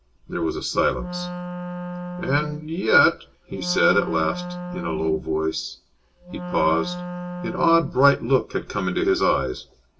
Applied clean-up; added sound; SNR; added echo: none; Wind instrument, woodwind instrument; 9 dB; reverberation time 0.2 s.